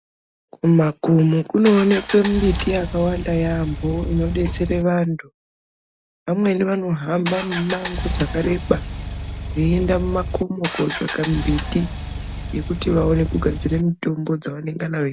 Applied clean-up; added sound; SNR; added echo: none; Engine; 6 dB; none.